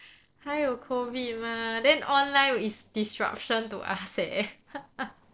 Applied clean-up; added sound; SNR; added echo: neural separator model SepFormer DNS4.